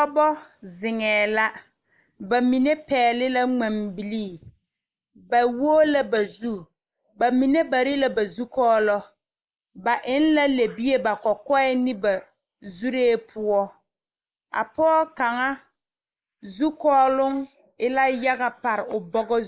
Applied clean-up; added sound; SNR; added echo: neural mask model Resemble Enhance denoiser.